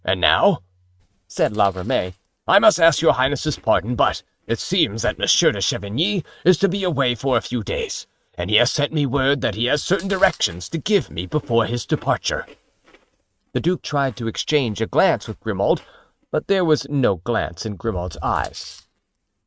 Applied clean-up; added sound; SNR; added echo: neural mask model RNNoise.